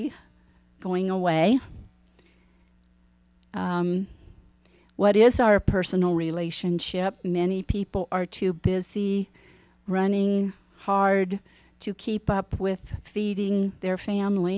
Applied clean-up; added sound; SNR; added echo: none; none; none; none.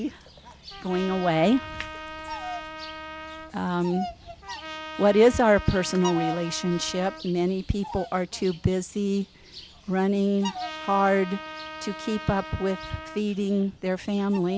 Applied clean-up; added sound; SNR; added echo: none; Bird vocalization, bird call, bird song + Trumpet; 12 dB; none.